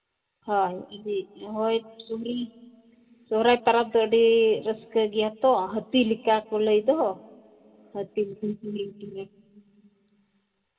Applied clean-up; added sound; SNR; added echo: none; none; none; reverberation time 1.7 s.